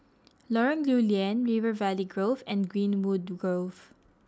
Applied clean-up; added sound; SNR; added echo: none; none; none; none.